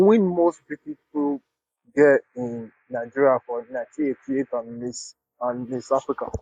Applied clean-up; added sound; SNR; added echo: neural mask model Resemble Enhance denoiser.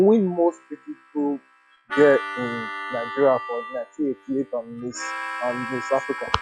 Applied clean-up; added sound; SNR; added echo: classical method log-MMSE.